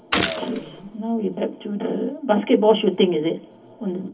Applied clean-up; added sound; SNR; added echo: none; Gunshot, gunfire; 6 dB; reverberation time 0.3 s.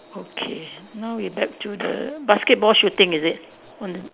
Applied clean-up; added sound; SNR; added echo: none; none; none; none.